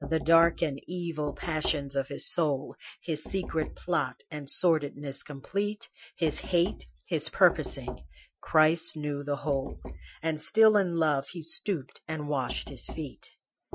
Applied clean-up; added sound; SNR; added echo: classical method Wiener filter.